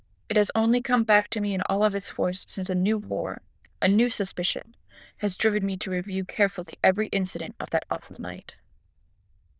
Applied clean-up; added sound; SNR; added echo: neural diffusion model UNIVERSE++.